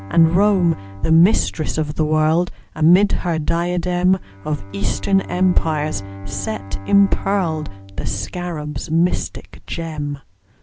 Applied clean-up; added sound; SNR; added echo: none; Bowed string instrument; 18 dB; none.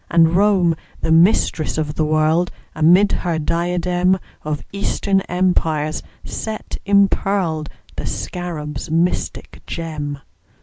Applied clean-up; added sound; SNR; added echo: none; none; none; none.